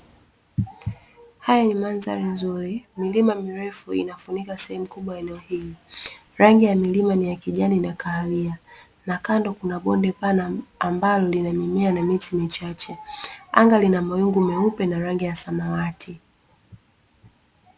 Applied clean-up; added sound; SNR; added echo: none; none; none; none.